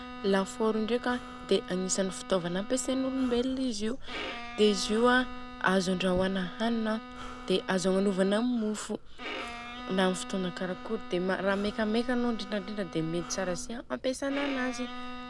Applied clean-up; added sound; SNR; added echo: none; Bowed string instrument + Breathing; 11 dB; none.